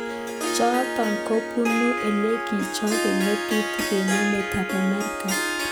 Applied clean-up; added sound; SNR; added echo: none; Harp; 2 dB; none.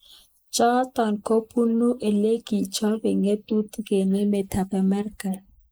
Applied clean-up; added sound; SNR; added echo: neural mask model Resemble Enhance denoiser.